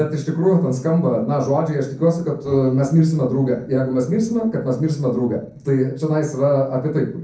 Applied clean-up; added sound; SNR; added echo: neural separator model SepFormer DNS4.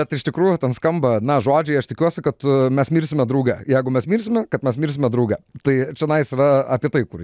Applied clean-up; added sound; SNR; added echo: none; none; none; none.